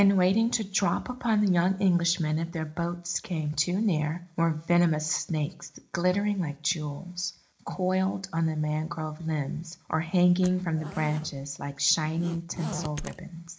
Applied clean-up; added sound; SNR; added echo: none; Zipper (clothing); 14 dB; reverberation time 0.4 s.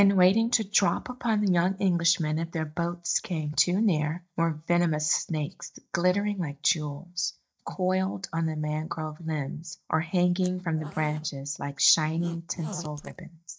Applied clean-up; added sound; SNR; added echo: neural mask model DeepFilterNet 3.